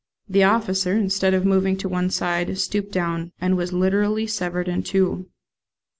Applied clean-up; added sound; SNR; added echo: none; none; none; none.